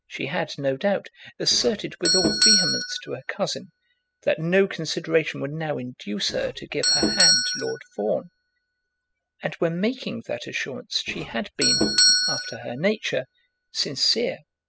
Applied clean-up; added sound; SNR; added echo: classical method spectral subtraction.